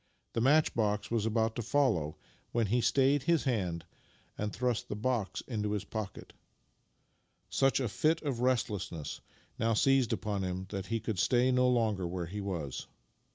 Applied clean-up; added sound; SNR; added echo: none; none; none; none.